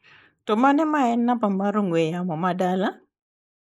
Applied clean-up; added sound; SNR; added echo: neural mask model Resemble Enhance denoiser.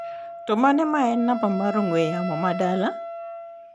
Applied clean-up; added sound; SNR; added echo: none; Wind instrument, woodwind instrument; 9 dB; none.